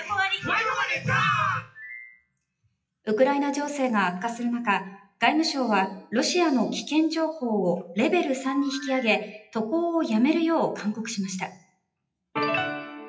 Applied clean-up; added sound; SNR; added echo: classical method WPE with log-MMSE.